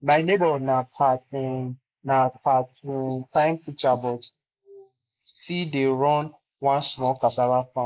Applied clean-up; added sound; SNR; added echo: neural mask model Resemble Enhance denoiser.